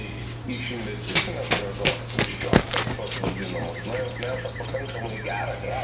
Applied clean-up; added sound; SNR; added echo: none; Run; -4 dB; reverberation time 0.6 s.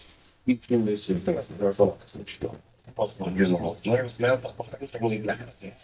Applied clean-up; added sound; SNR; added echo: neural mask model DeepFilterNet 3.